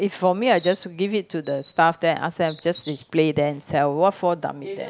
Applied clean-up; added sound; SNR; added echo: none; Chirp, tweet; 18 dB; none.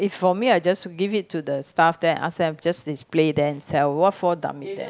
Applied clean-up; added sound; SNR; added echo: none; none; none; none.